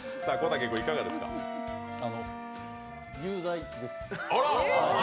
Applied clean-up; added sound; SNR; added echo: none; Wind instrument, woodwind instrument + Wind instrument, woodwind instrument; 6 dB; none.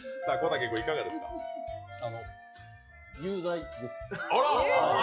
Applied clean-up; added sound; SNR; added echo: classical method log-MMSE.